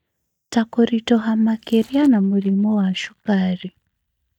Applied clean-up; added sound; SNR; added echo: neural mask model DeepFilterNet 3.